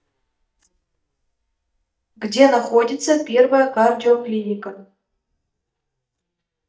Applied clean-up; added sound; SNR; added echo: neural mask model DeepFilterNet 3.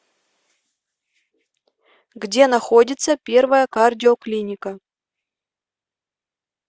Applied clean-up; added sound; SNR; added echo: none; none; none; none.